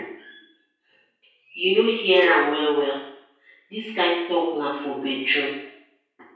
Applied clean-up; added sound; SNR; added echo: none; Bowed string instrument; 12 dB; reverberation time 0.6 s.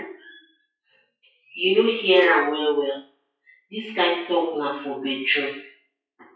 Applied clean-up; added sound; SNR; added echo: classical method WPE with log-MMSE.